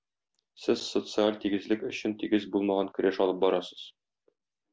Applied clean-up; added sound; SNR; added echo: none; none; none; none.